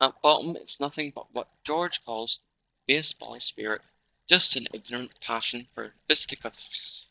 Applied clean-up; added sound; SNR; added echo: neural mask model DeepFilterNet 3.